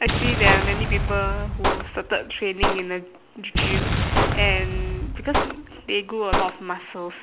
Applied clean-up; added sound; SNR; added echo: none; Gunshot, gunfire + Explosion; -3 dB; none.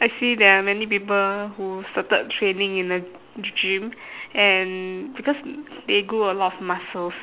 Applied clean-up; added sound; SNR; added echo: none; none; none; none.